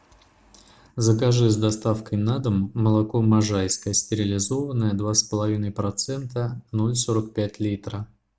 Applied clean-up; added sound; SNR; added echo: none; none; none; none.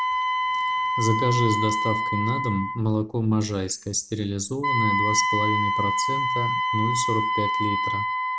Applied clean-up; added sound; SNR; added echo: none; Wind instrument, woodwind instrument; -2 dB; none.